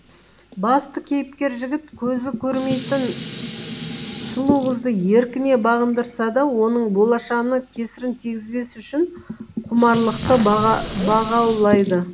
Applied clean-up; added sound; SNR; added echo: none; Dishes, pots, and pans + Zipper (clothing); 9 dB; none.